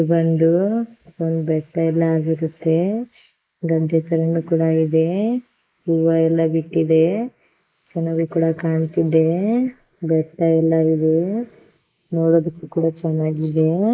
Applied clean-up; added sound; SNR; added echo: neural mask model Resemble Enhance denoiser.